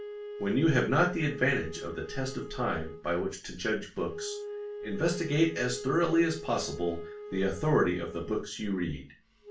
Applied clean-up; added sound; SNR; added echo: none; Wind instrument, woodwind instrument; 12 dB; reverberation time 0.3 s.